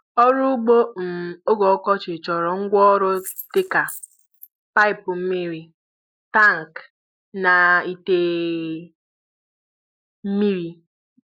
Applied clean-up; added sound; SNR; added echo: neural mask model Resemble Enhance denoiser.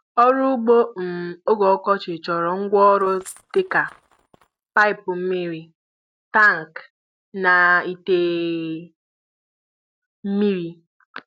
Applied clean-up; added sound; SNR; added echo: neural mask model RNNoise.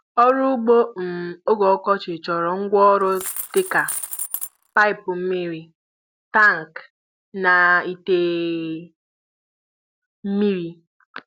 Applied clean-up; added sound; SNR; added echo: none; Coin (dropping); 10 dB; none.